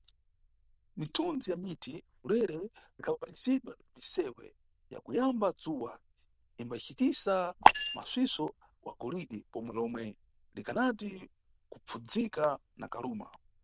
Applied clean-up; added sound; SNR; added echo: neural diffusion model UNIVERSE++.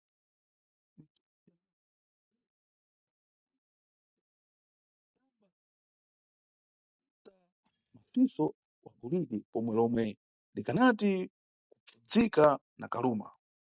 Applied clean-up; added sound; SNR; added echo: neural mask model DeepFilterNet 3.